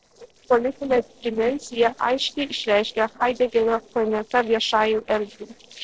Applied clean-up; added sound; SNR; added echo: neural separator model SepFormer DNS4.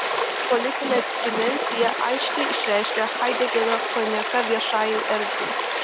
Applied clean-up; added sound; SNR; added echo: none; Stream; 0 dB; none.